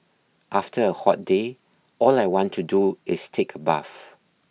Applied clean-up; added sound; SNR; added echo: none; none; none; none.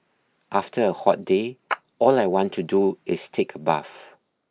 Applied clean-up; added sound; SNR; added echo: neural mask model Resemble Enhance denoiser.